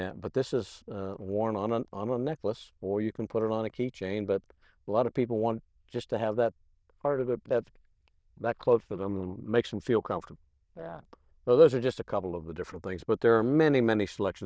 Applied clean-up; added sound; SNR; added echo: neural diffusion model UNIVERSE++.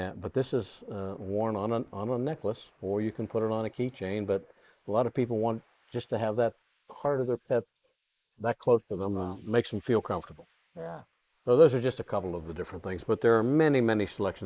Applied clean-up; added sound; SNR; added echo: neural mask model Resemble Enhance denoiser.